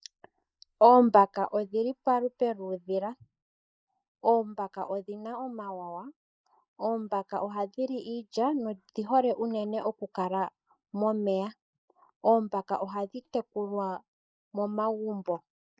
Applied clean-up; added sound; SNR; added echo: neural mask model Resemble Enhance denoiser.